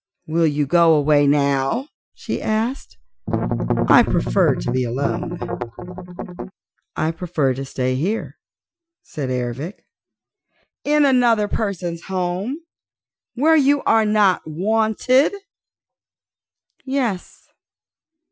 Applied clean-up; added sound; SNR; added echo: classical method Wiener filter.